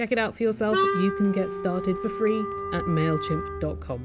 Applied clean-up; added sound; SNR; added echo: none; Wind instrument, woodwind instrument; 4 dB; none.